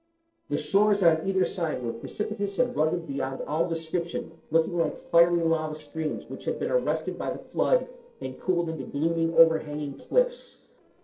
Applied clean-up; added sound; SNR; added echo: neural separator model SepFormer DNS4.